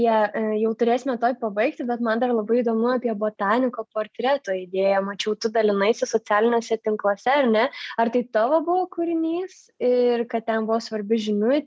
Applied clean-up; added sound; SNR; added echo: none; none; none; none.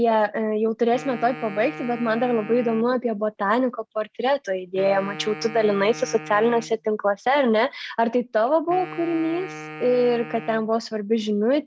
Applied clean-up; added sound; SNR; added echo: none; Wind instrument, woodwind instrument; 16 dB; none.